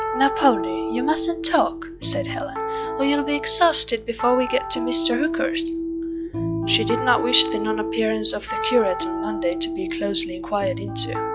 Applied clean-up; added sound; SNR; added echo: classical method log-MMSE.